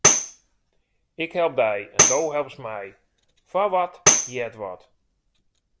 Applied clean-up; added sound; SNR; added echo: none; Tambourine; -4 dB; none.